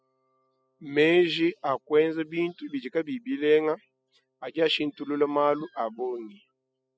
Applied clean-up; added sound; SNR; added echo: classical method spectral subtraction.